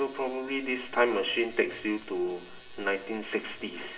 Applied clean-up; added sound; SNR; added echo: none; none; none; reverberation time 0.6 s.